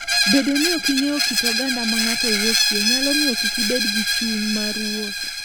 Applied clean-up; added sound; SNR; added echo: none; Screech; -3 dB; none.